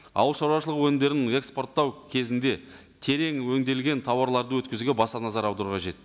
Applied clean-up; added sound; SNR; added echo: none; none; none; none.